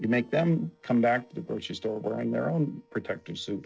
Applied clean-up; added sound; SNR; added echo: neural separator model SepFormer DNS4.